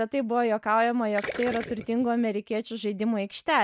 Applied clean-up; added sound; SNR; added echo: none; Gurgling; 13 dB; none.